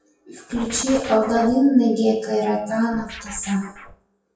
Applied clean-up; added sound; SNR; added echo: classical method WPE with log-MMSE.